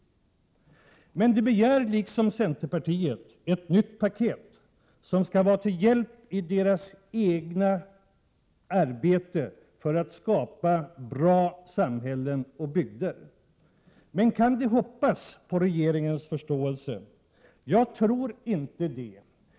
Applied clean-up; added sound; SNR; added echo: none; none; none; none.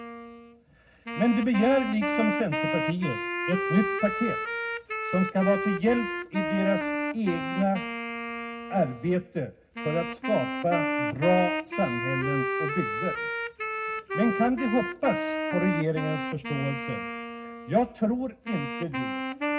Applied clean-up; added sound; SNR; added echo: none; Wind instrument, woodwind instrument; 3 dB; reverberation time 0.4 s.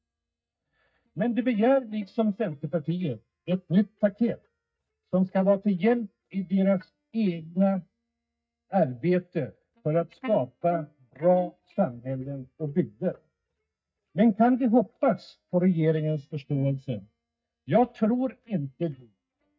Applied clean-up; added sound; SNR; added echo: neural mask model DeepFilterNet 3.